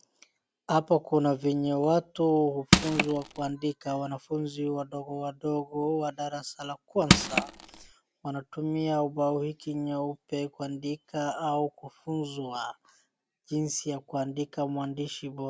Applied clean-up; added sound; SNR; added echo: none; Crushing; -5 dB; none.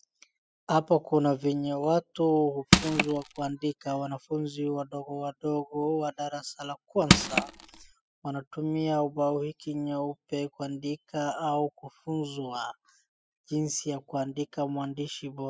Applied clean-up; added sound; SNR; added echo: classical method spectral subtraction.